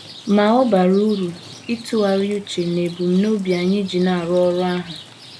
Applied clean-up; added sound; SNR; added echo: none; Rain; 19 dB; none.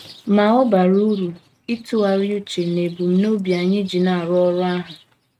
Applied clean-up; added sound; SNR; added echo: neural mask model RNNoise.